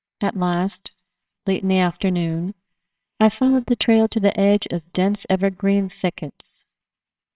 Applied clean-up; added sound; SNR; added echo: neural separator model SepFormer WHAMR!.